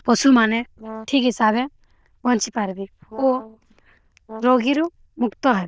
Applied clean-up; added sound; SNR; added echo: neural diffusion model UNIVERSE++.